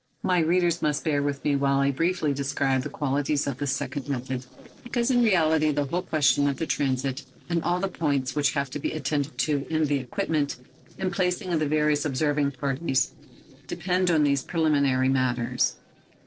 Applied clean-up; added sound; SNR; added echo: neural separator model SepFormer DNS4.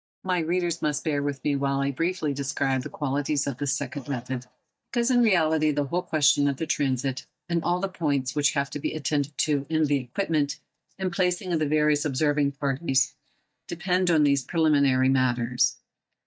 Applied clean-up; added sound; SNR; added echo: neural mask model DeepFilterNet 3.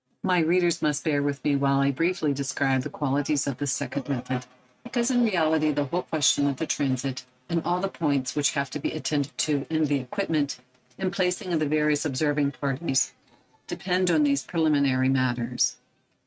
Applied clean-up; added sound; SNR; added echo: neural mask model RNNoise.